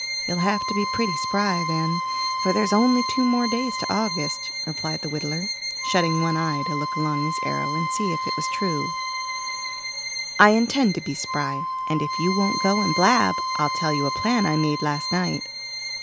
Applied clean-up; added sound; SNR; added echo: none; Bowed string instrument + Wind instrument, woodwind instrument; 3 dB; none.